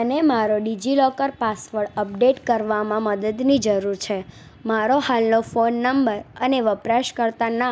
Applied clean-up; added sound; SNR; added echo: none; none; none; none.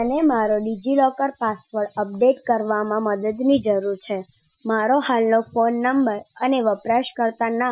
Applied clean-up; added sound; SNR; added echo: classical method Wiener filter.